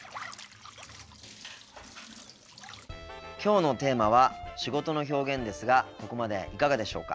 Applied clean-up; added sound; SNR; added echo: none; none; none; none.